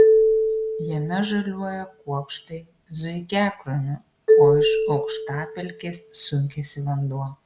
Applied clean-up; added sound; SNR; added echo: none; Marimba, xylophone; -4 dB; none.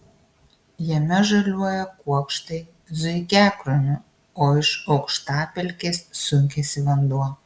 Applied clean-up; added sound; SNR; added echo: none; none; none; none.